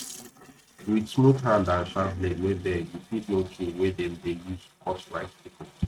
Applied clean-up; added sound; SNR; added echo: neural mask model RNNoise.